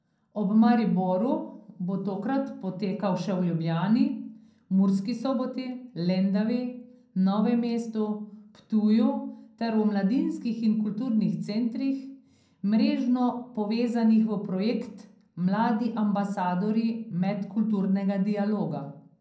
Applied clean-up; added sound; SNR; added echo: none; none; none; reverberation time 0.5 s.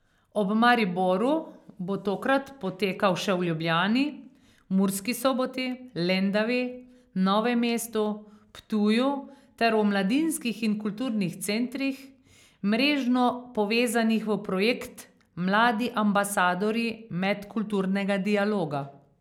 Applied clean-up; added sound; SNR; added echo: none; none; none; none.